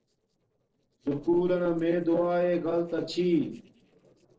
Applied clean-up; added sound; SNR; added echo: neural separator model SepFormer DNS4.